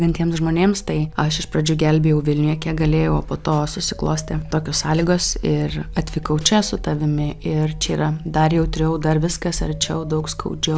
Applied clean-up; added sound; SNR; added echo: none; none; none; none.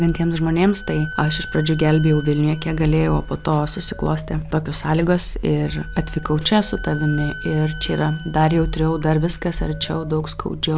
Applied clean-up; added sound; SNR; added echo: none; Wind instrument, woodwind instrument; 19 dB; none.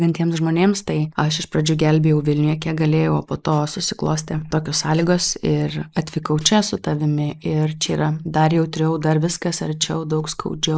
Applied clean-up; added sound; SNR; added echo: neural mask model Resemble Enhance denoiser.